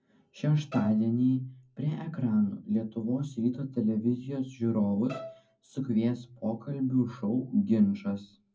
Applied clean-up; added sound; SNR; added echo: none; Bowed string instrument; 16 dB; reverberation time 0.3 s.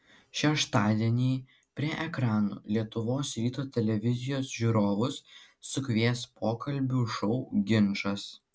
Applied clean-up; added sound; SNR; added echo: none; none; none; none.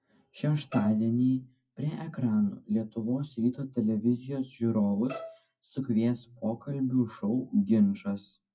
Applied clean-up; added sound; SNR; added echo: classical method WPE with log-MMSE.